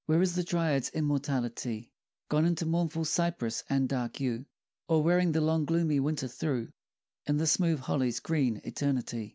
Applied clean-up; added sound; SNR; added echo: none; none; none; none.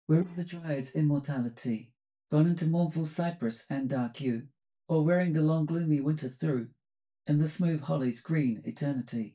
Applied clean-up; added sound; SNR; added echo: neural mask model DeepFilterNet 3.